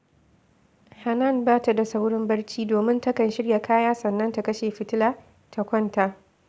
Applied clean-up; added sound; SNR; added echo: none; none; none; none.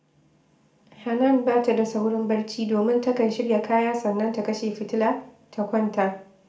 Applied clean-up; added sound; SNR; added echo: none; none; none; reverberation time 0.4 s.